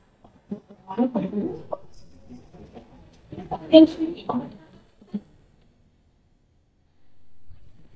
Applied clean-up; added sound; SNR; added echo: neural mask model DeepFilterNet 3.